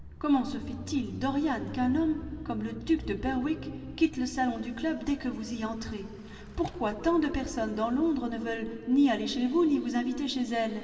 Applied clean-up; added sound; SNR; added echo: none; Mechanisms / Bicycle; 16 dB; reverberation time 2.7 s.